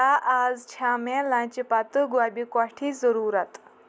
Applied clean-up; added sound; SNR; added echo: none; none; none; none.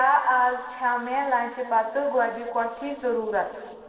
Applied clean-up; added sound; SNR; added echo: neural separator model SepFormer DNS4.